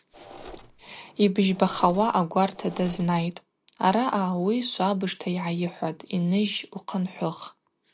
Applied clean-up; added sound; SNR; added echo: none; Mechanisms; 20 dB; none.